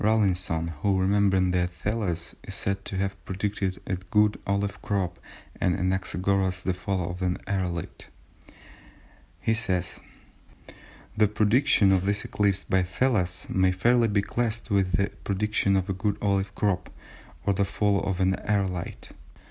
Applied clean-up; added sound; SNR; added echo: none; none; none; none.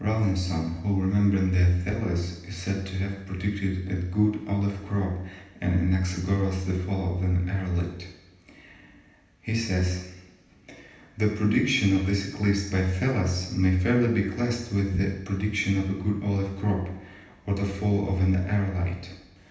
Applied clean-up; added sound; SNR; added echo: none; none; none; reverberation time 0.9 s.